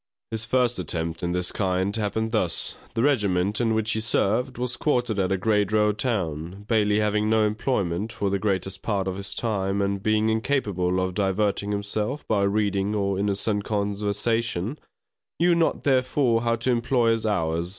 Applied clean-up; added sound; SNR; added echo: none; none; none; none.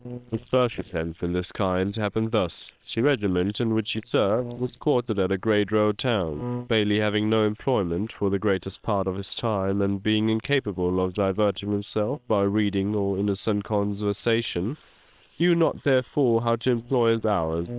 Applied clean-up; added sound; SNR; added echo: neural separator model SepFormer WHAM!.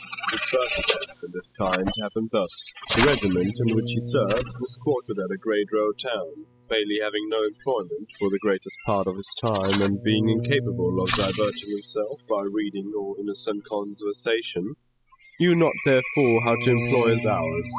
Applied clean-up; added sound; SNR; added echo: classical method spectral subtraction.